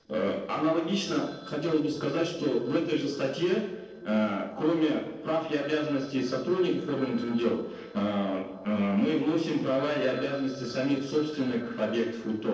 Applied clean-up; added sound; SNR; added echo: neural separator model SepFormer DNS4.